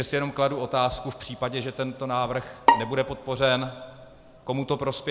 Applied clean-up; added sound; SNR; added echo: none; Bowed string instrument; 0 dB; none.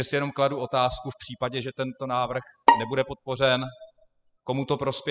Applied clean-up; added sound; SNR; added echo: classical method spectral subtraction.